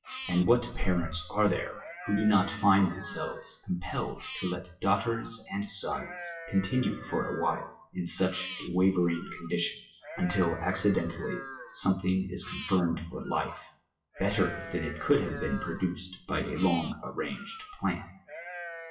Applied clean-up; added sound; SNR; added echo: classical method WPE with log-MMSE.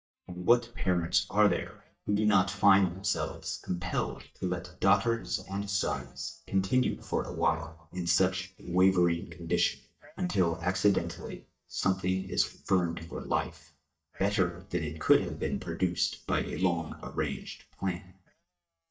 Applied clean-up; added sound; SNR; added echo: neural mask model DeepFilterNet 3.